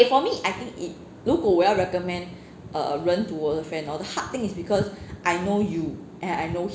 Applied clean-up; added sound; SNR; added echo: none; none; none; none.